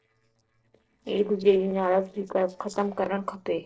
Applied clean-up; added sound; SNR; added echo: neural separator model SepFormer DNS4.